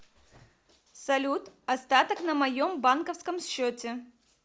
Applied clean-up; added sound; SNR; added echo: none; none; none; none.